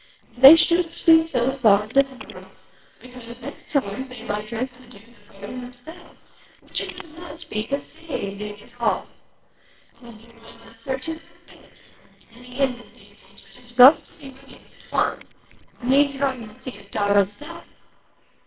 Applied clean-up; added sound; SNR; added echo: neural separator model SepFormer WHAMR!.